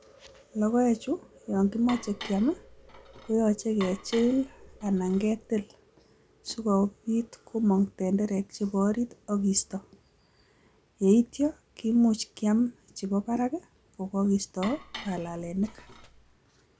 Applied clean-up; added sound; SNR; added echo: none; Dishes, pots, and pans; 16 dB; none.